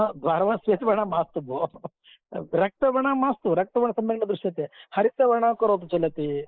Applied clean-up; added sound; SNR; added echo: neural mask model Resemble Enhance denoiser.